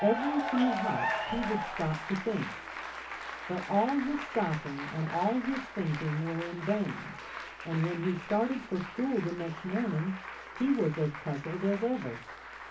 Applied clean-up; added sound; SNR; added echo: none; Applause / Cheering; 7 dB; reverberation time 0.3 s.